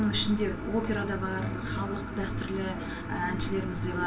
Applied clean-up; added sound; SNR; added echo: none; none; none; reverberation time 0.2 s.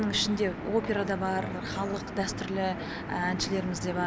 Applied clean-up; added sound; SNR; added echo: none; none; none; none.